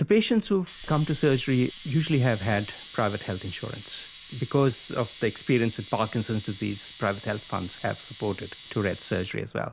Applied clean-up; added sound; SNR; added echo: none; Camera; 8 dB; none.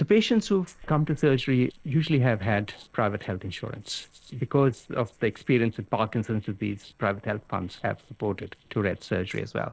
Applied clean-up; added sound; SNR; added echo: neural separator model SepFormer DNS4.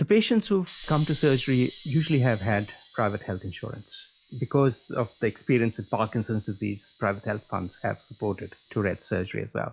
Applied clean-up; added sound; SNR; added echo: classical method log-MMSE.